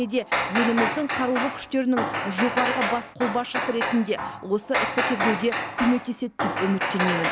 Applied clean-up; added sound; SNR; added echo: none; Hammer; 1 dB; none.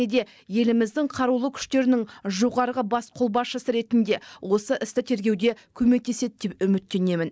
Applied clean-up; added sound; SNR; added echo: none; none; none; none.